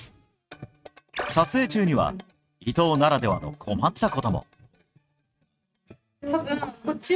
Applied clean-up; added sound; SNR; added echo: neural mask model RNNoise.